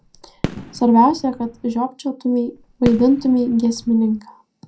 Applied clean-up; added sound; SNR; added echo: none; Fireworks; 13 dB; reverberation time 0.2 s.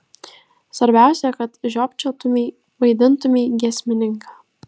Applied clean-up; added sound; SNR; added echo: none; none; none; none.